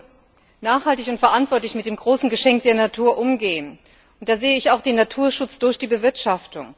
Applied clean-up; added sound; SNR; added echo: none; none; none; none.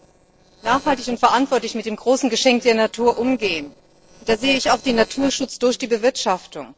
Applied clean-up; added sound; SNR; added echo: neural separator model SepFormer DNS4.